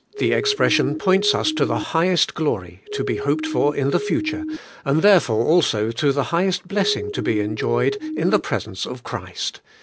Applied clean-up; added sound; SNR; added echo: none; Siren; 6 dB; none.